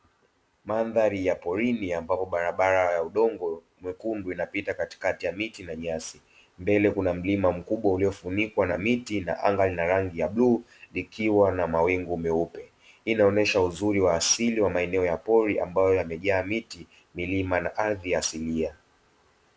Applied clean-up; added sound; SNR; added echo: none; none; none; none.